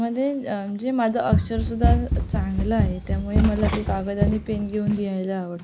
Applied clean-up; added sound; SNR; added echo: none; Run; -2 dB; none.